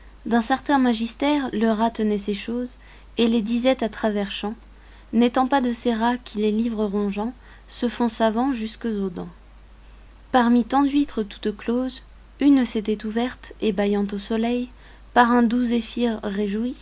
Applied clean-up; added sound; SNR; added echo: none; none; none; none.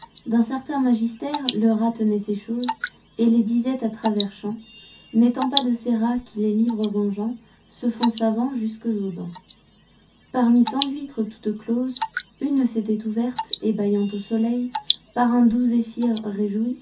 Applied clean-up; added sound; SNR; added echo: none; Drip / Water; 13 dB; reverberation time 0.3 s.